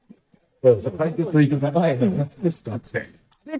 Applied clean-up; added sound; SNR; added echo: neural mask model DeepFilterNet 3.